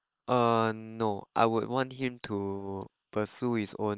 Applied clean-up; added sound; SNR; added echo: neural separator model SepFormer WHAM!.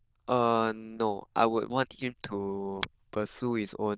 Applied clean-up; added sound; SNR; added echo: neural diffusion model UNIVERSE++.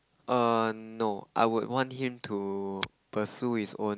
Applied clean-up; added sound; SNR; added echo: none; Finger snapping; 16 dB; none.